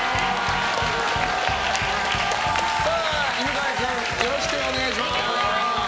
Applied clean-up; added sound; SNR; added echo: none; Engine starting / Sawing; 18 dB; none.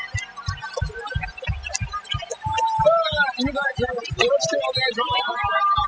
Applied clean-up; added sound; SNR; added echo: classical method spectral subtraction.